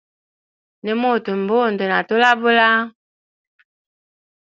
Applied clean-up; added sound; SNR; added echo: none; none; none; none.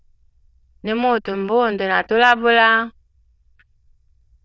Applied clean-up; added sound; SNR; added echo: neural diffusion model UNIVERSE++.